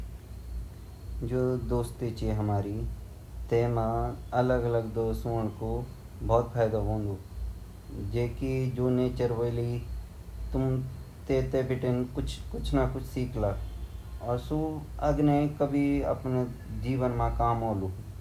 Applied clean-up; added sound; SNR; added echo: none; none; none; none.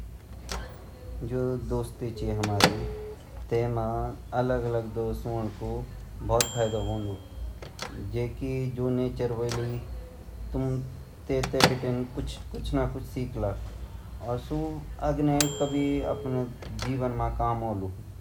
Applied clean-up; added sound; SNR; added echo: none; Microwave oven / Bell + Telephone; 6 dB; none.